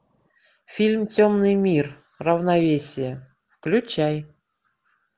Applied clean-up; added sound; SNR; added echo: none; none; none; none.